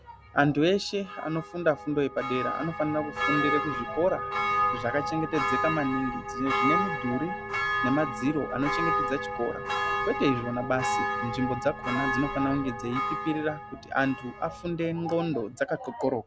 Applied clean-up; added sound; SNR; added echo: none; Church bell; 2 dB; none.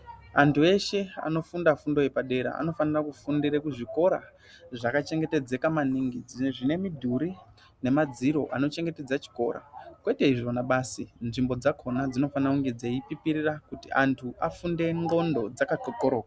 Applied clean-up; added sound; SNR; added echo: none; none; none; none.